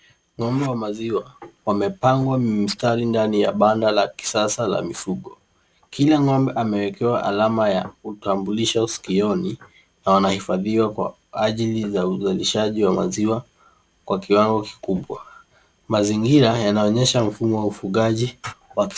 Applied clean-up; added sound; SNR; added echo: none; none; none; none.